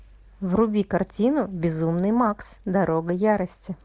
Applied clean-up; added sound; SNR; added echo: none; none; none; none.